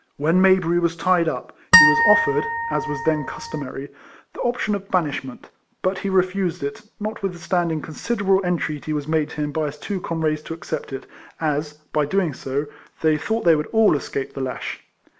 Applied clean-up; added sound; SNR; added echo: none; Harp; -3 dB; none.